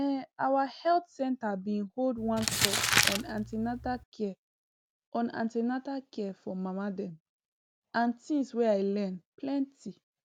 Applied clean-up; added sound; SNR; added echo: none; Crumpling, crinkling; -2 dB; none.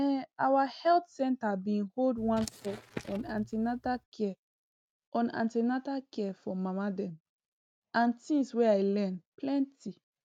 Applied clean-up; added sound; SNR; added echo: neural mask model RNNoise.